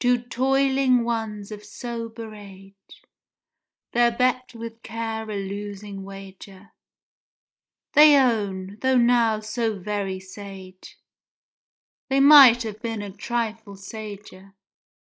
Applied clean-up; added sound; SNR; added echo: neural mask model Resemble Enhance denoiser.